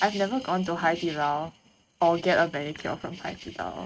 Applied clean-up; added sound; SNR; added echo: neural mask model RNNoise.